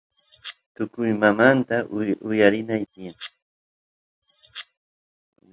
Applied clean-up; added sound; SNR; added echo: none; Domestic sounds, home sounds; 19 dB; none.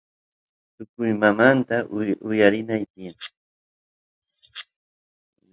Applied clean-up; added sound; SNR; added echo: neural mask model DeepFilterNet 3.